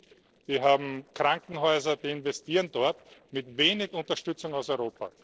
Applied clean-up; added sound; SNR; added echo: neural separator model SepFormer DNS4.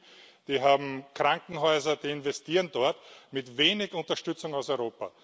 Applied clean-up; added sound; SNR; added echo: none; none; none; none.